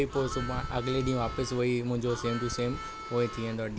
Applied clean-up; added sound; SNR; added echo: none; Harmonica; 11 dB; none.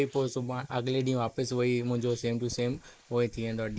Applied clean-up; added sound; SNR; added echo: neural mask model Resemble Enhance denoiser.